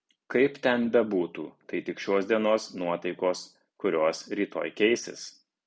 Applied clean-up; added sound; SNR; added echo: none; none; none; none.